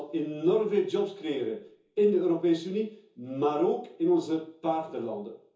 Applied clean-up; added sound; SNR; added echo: none; none; none; reverberation time 0.6 s.